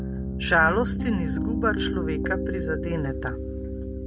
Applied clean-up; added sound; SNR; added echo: none; Piano; 0 dB; none.